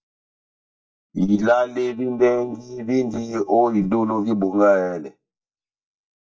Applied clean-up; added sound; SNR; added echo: neural mask model DeepFilterNet 3.